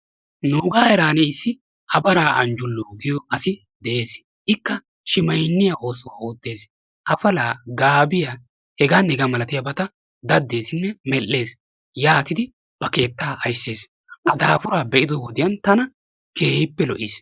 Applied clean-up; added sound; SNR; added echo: neural mask model Resemble Enhance denoiser.